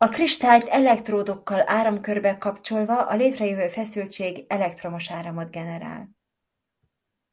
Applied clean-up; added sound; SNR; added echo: none; none; none; none.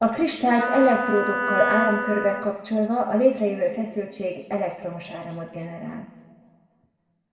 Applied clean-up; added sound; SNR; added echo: none; Wind instrument, woodwind instrument; 2 dB; reverberation time 1.9 s.